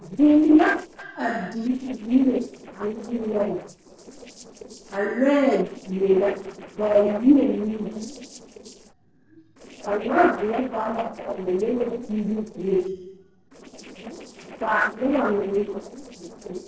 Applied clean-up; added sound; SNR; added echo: neural separator model SepFormer DNS4.